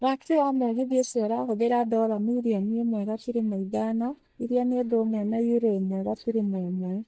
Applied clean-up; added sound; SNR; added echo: neural mask model DeepFilterNet 3.